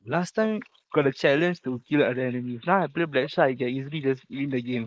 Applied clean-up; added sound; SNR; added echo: neural mask model Resemble Enhance denoiser.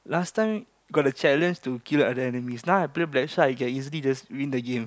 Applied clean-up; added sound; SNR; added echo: none; none; none; none.